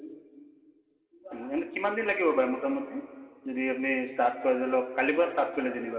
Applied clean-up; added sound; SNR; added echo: none; none; none; reverberation time 2.0 s.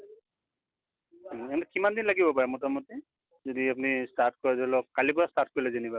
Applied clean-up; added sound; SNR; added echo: none; none; none; none.